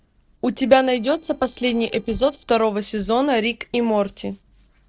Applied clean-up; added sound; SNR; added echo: neural separator model SepFormer DNS4.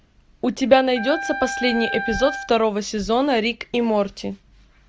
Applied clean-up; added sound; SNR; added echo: none; Wind instrument, woodwind instrument; 8 dB; none.